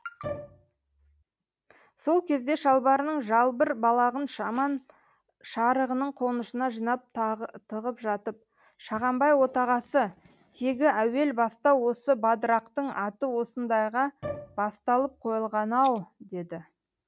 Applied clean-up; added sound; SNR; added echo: none; Bowed string instrument; 13 dB; none.